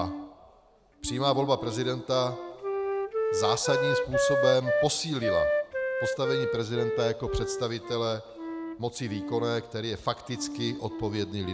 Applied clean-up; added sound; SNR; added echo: none; Wind instrument, woodwind instrument; 0 dB; none.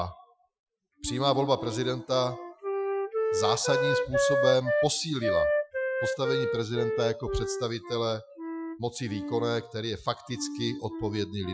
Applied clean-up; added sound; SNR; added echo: classical method Wiener filter.